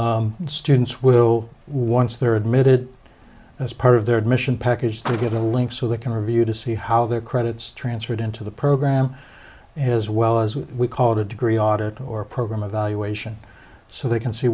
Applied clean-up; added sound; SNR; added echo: none; Car; 15 dB; none.